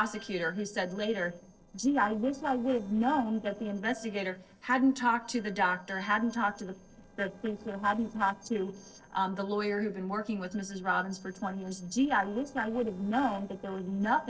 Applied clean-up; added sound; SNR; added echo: neural separator model SepFormer DNS4.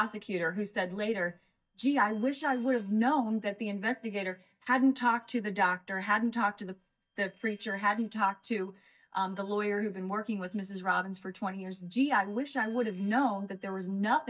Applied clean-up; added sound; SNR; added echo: neural mask model DeepFilterNet 3.